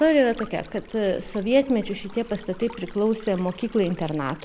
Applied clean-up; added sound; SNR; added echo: none; Stream; 18 dB; none.